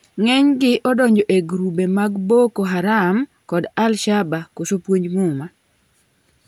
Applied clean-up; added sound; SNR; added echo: none; none; none; none.